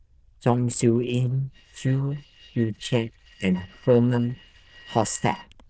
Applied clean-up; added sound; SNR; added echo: neural diffusion model UNIVERSE++.